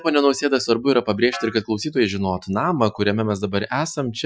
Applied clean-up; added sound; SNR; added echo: classical method Wiener filter.